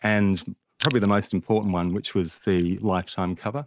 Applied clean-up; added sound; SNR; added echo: neural mask model DeepFilterNet 3.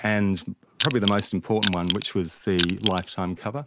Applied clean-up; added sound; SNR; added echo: none; Crushing; 1 dB; none.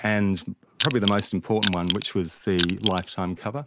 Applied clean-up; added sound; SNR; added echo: neural mask model Resemble Enhance denoiser.